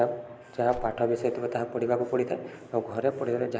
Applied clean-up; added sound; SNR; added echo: none; Whoosh, swoosh, swish; 17 dB; none.